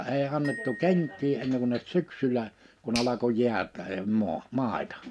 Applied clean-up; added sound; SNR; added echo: none; Finger snapping + Glockenspiel; 17 dB; none.